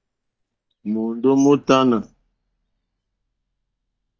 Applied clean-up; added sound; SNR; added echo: neural mask model DeepFilterNet 3.